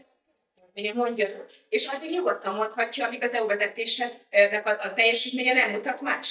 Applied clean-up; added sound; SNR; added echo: neural mask model DeepFilterNet 3.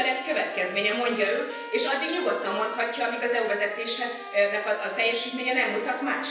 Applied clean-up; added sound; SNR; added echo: none; Trumpet; 13 dB; reverberation time 0.9 s.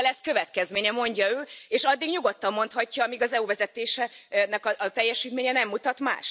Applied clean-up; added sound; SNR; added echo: none; none; none; none.